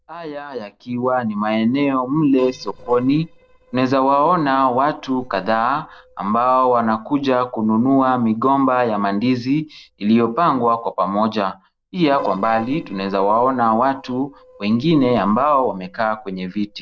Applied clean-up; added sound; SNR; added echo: neural separator model SepFormer DNS4.